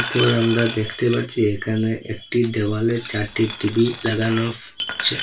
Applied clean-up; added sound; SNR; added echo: none; Glass; 11 dB; reverberation time 0.2 s.